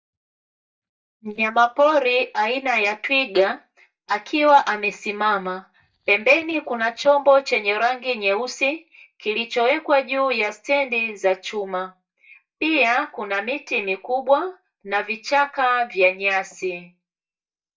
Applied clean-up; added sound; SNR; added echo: neural mask model DeepFilterNet 3.